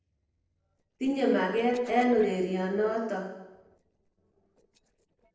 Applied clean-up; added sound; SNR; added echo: neural separator model SepFormer DNS4.